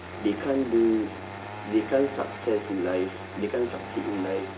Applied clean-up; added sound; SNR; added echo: none; Engine starting; 11 dB; reverberation time 0.2 s.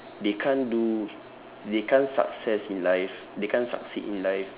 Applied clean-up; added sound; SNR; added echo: none; none; none; none.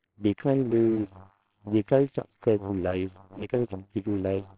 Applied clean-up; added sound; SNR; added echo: neural separator model SepFormer WHAMR!.